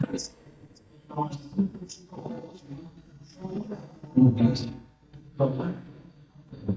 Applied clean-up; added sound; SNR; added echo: neural mask model DeepFilterNet 3.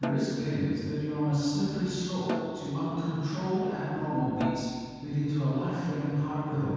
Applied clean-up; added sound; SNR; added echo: none; Snare drum; 11 dB; reverberation time 2.1 s.